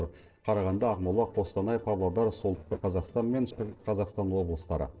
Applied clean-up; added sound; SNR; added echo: neural separator model SepFormer DNS4.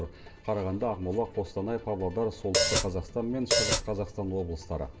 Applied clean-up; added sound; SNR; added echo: none; Hi-hat; -3 dB; reverberation time 1.9 s.